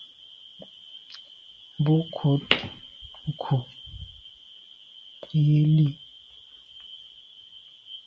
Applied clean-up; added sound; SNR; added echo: none; none; none; none.